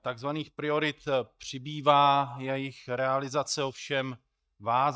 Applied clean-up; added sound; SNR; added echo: neural mask model DeepFilterNet 3.